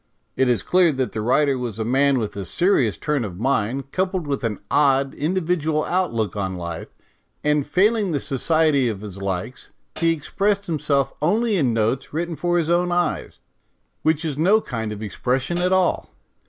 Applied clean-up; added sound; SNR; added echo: none; Hi-hat; 12 dB; none.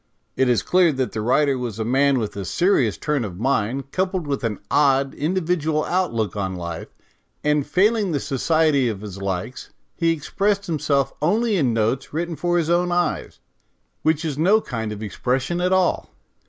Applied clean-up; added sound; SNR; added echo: none; none; none; none.